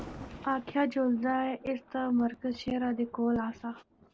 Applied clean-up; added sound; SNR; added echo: none; Thunder; 19 dB; none.